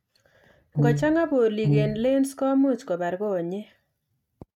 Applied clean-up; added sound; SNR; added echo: neural mask model RNNoise.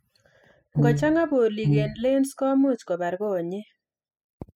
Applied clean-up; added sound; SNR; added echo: classical method spectral subtraction.